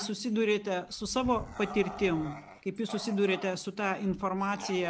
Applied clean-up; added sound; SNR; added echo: none; Bark / Growling; 14 dB; none.